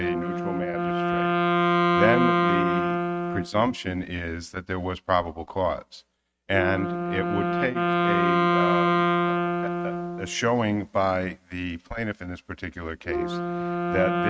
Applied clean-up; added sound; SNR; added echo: neural mask model RNNoise.